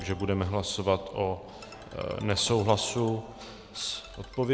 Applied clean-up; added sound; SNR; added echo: none; Slam + Ringtone; 19 dB; none.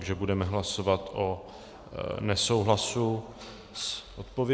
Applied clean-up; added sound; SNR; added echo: none; none; none; none.